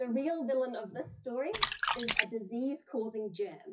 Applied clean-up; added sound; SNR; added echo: classical method WPE with log-MMSE.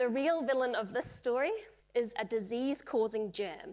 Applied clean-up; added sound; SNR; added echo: none; none; none; none.